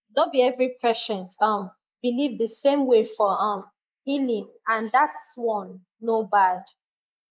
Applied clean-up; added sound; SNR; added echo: neural mask model Resemble Enhance denoiser.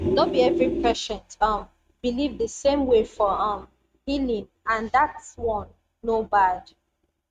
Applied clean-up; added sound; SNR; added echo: neural mask model RNNoise.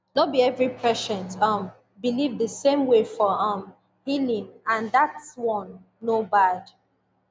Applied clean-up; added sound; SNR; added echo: none; none; none; none.